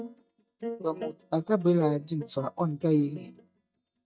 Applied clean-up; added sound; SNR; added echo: neural mask model DeepFilterNet 3.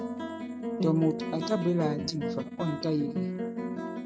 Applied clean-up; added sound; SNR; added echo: neural mask model RNNoise.